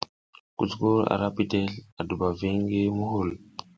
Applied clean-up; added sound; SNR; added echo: none; none; none; none.